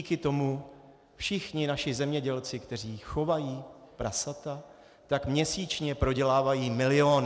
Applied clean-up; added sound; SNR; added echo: none; none; none; none.